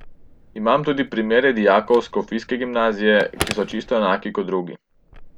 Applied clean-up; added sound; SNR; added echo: none; Telephone; 16 dB; none.